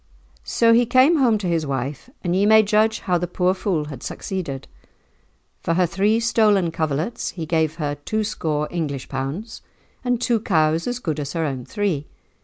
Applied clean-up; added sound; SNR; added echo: none; none; none; none.